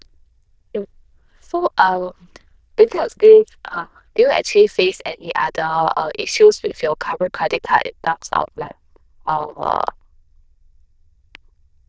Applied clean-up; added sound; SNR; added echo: neural diffusion model UNIVERSE++.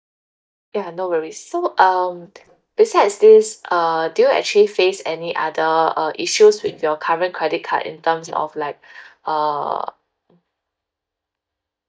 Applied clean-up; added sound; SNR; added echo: neural mask model DeepFilterNet 3.